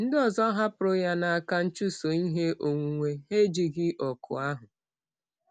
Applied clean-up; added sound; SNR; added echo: none; none; none; none.